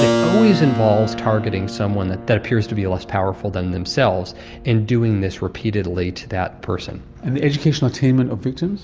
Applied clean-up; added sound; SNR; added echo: none; Keyboard (musical); 8 dB; none.